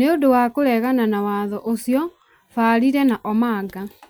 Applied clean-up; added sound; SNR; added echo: none; none; none; none.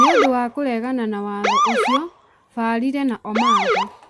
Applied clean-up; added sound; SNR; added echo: none; Motor vehicle (road) / Siren; -2 dB; none.